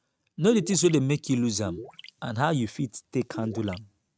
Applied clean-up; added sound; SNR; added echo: neural mask model RNNoise.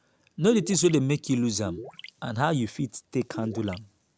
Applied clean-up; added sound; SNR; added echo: none; Gurgling; 14 dB; none.